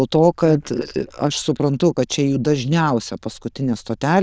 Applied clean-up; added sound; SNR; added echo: neural diffusion model UNIVERSE++.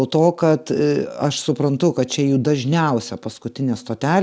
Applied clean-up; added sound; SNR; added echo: none; none; none; none.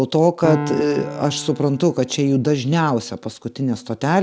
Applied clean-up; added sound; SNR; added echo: none; Piano; 11 dB; none.